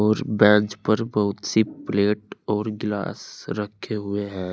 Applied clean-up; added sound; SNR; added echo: none; none; none; none.